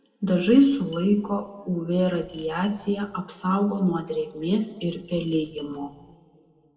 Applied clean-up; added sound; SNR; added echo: none; Coin (dropping); 16 dB; reverberation time 1.6 s.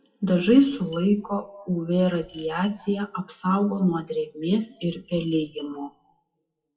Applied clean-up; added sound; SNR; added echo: classical method WPE with log-MMSE.